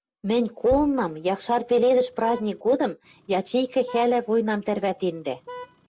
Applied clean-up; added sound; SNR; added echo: none; Vehicle horn, car horn, honking + Bass drum; 19 dB; none.